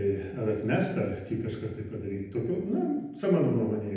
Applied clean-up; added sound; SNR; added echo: none; none; none; reverberation time 0.9 s.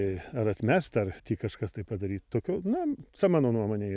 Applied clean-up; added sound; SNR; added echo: none; none; none; none.